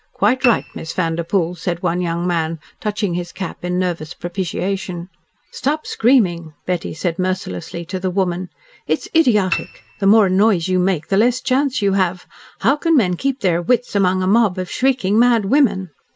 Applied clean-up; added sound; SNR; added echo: none; Piano; 13 dB; none.